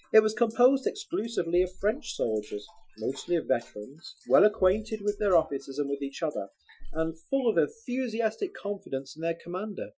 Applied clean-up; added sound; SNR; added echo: classical method Wiener filter.